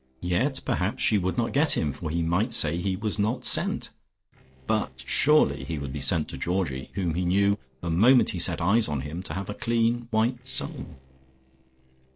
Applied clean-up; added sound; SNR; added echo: neural separator model SepFormer DNS4.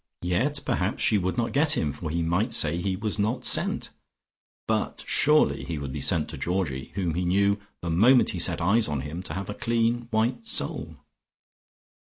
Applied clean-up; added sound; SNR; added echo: none; none; none; none.